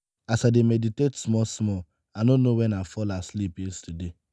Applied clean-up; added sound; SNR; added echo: none; none; none; none.